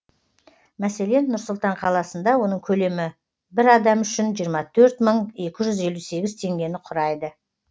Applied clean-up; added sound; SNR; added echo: none; none; none; none.